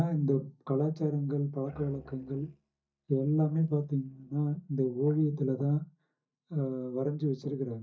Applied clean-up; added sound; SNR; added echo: neural mask model DeepFilterNet 3.